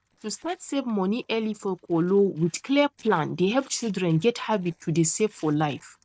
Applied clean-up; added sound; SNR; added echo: neural separator model SepFormer DNS4.